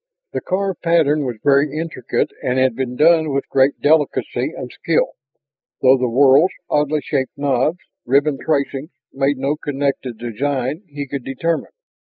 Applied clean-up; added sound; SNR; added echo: neural mask model Resemble Enhance denoiser.